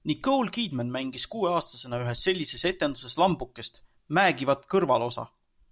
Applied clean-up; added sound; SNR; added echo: none; none; none; none.